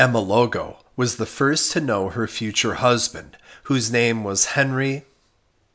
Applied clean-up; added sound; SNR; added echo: none; none; none; none.